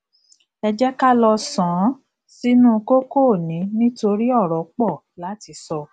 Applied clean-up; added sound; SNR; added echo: none; none; none; none.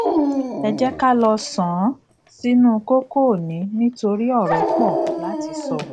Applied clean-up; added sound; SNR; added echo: none; Dog; 5 dB; none.